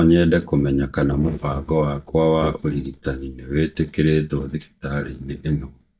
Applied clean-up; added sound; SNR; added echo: neural mask model DeepFilterNet 3.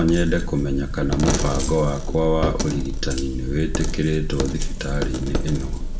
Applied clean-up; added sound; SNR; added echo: none; Coin (dropping); 1 dB; reverberation time 0.4 s.